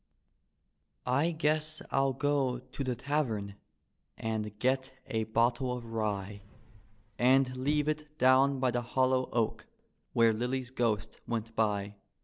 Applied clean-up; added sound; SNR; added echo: none; Sliding door / Slam / Wood; 19 dB; none.